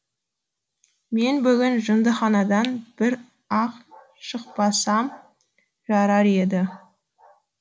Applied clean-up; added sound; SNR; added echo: none; none; none; none.